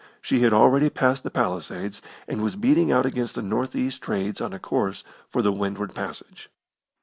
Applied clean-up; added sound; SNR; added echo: none; none; none; none.